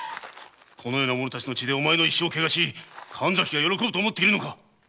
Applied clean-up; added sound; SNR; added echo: none; none; none; none.